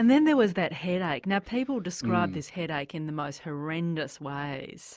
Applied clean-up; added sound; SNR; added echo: none; none; none; none.